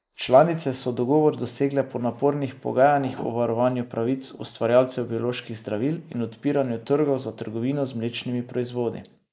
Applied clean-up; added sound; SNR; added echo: neural mask model Resemble Enhance denoiser.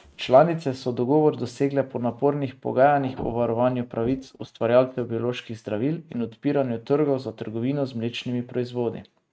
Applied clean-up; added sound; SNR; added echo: neural mask model RNNoise.